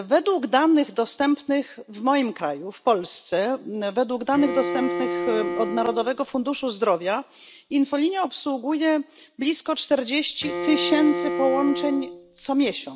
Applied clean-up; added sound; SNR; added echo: none; Bowed string instrument; 5 dB; none.